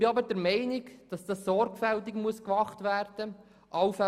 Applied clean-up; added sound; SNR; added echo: none; none; none; none.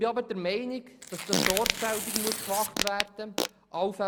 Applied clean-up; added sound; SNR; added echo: none; Tearing + Fart; 0 dB; none.